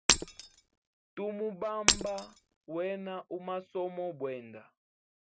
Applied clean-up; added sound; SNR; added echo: none; Shatter; -5 dB; none.